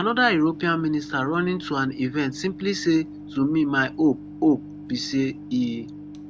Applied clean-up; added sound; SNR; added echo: none; Microwave oven; 14 dB; none.